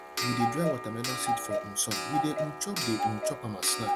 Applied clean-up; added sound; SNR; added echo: none; Clock; -1 dB; none.